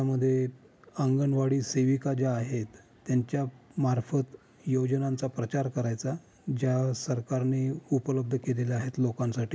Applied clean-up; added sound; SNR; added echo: none; none; none; none.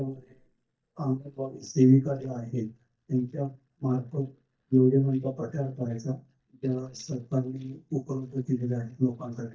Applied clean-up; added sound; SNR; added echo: neural mask model DeepFilterNet 3.